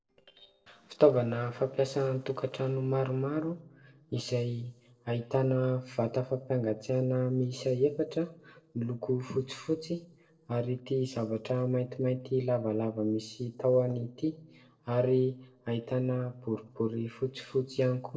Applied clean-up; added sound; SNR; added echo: neural separator model SepFormer DNS4.